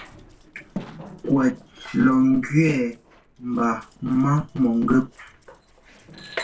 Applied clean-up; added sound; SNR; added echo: neural separator model SepFormer DNS4.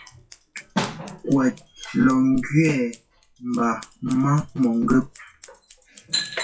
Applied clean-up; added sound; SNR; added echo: classical method WPE with log-MMSE.